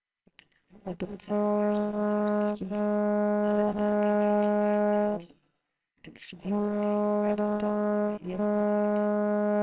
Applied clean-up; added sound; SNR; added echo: neural separator model SepFormer WHAMR!.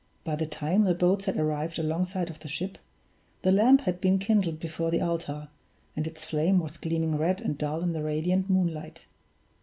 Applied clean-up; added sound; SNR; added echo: none; none; none; none.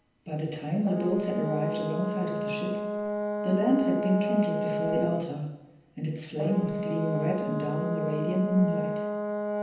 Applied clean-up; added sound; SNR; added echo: none; Brass instrument; 2 dB; reverberation time 0.9 s.